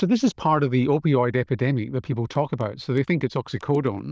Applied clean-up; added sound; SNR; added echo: neural diffusion model UNIVERSE++.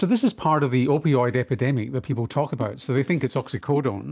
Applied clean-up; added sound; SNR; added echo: neural mask model DeepFilterNet 3.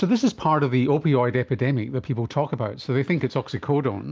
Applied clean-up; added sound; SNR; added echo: none; none; none; none.